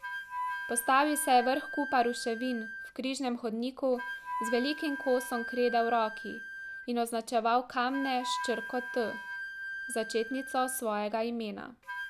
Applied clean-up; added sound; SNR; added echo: none; Wind instrument, woodwind instrument; 9 dB; none.